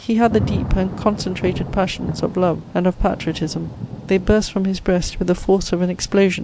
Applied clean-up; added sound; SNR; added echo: none; Thunder / Rain; 10 dB; none.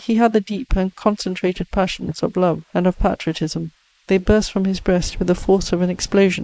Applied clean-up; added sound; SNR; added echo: neural mask model Resemble Enhance denoiser.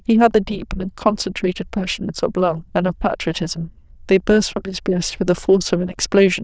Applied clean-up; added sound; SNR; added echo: neural diffusion model UNIVERSE++.